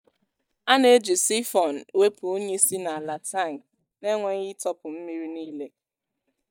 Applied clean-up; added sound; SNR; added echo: neural mask model DeepFilterNet 3.